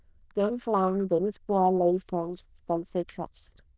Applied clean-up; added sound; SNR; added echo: neural diffusion model UNIVERSE++.